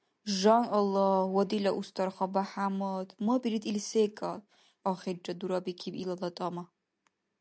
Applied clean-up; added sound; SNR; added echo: none; none; none; none.